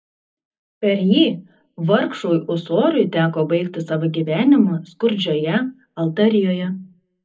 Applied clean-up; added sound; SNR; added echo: none; none; none; reverberation time 0.4 s.